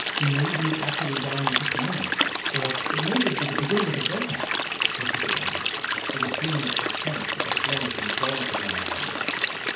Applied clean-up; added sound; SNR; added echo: none; Stream; -5 dB; reverberation time 0.6 s.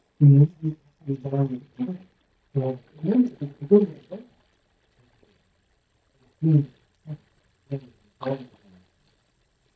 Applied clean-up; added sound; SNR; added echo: neural mask model DeepFilterNet 3.